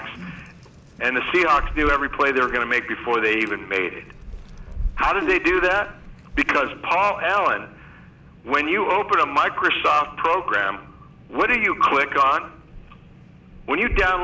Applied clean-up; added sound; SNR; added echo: none; none; none; none.